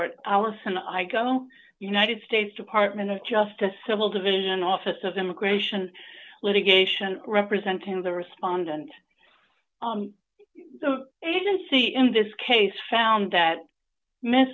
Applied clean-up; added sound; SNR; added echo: none; none; none; none.